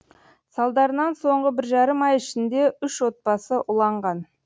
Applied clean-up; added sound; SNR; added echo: none; none; none; none.